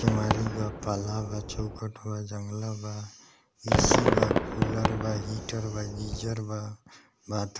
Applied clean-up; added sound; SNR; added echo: none; Fireworks; -1 dB; none.